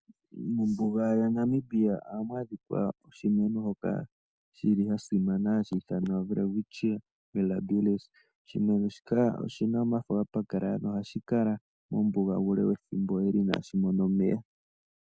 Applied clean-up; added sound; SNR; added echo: none; none; none; none.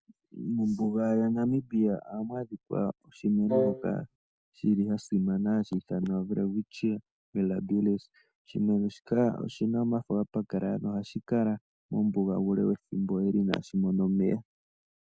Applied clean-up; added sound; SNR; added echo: none; Wind instrument, woodwind instrument; 1 dB; none.